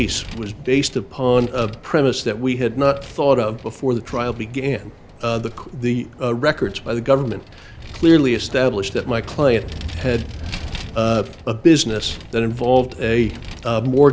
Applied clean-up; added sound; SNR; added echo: none; Vehicle; 15 dB; none.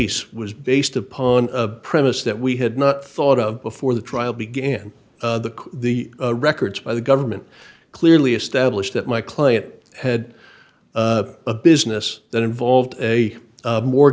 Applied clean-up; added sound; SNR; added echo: none; none; none; none.